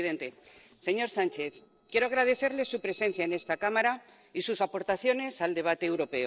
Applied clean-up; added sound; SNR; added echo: neural separator model SepFormer DNS4.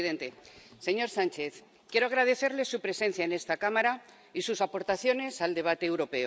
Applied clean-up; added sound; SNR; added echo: none; none; none; none.